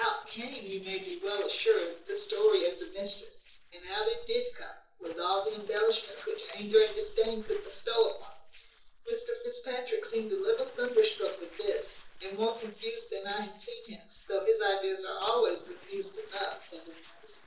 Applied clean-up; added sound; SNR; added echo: neural separator model SepFormer DNS4.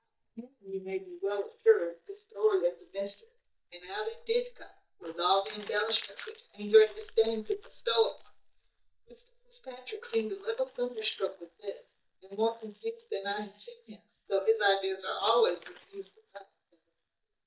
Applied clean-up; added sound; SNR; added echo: neural mask model DeepFilterNet 3.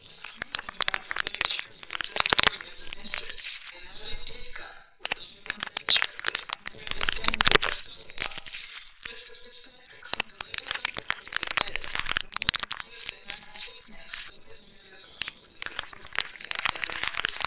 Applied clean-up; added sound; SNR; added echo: neural separator model SepFormer WHAMR!.